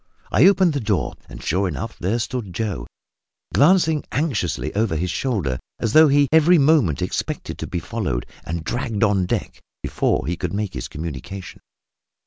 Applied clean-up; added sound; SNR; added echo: none; none; none; none.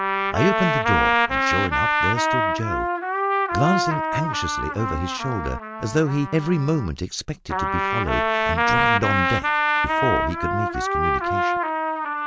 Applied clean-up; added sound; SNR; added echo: none; Trumpet; -3 dB; none.